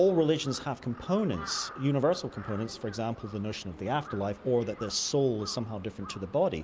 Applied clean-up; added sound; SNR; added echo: none; Crow; 18 dB; none.